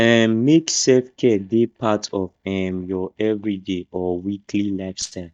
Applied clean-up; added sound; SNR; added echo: neural mask model DeepFilterNet 3.